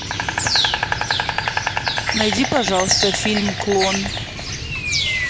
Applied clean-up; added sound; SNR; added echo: none; Insect; -2 dB; none.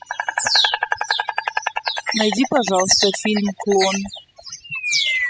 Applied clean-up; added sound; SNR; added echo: classical method spectral subtraction.